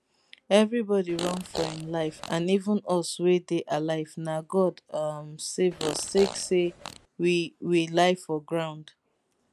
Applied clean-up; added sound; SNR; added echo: none; Fart; 10 dB; none.